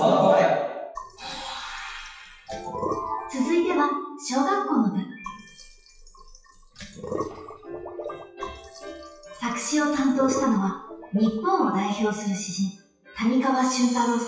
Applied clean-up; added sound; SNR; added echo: classical method WPE with log-MMSE.